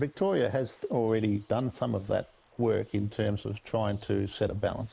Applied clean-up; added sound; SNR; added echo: neural mask model Resemble Enhance denoiser.